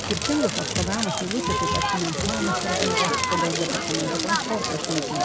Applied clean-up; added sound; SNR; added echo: none; Crackle; -4 dB; none.